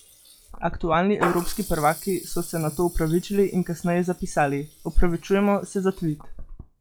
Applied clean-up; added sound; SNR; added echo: classical method log-MMSE.